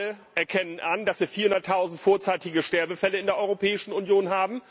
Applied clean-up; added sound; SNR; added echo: none; none; none; none.